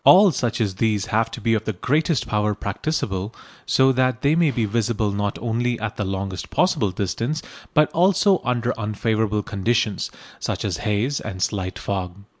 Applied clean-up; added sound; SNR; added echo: none; none; none; none.